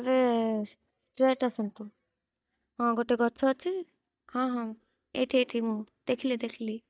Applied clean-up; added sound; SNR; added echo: neural mask model DeepFilterNet 3.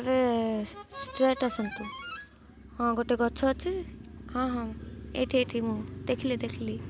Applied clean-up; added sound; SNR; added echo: none; Harmonica; 13 dB; none.